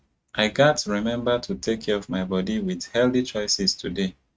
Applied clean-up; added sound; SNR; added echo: neural mask model RNNoise.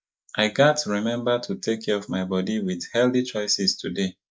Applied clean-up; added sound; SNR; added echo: neural mask model Resemble Enhance denoiser.